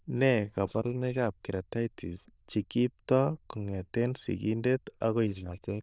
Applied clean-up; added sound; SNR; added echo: neural diffusion model UNIVERSE++.